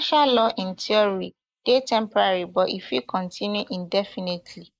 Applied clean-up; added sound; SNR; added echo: neural mask model Resemble Enhance denoiser.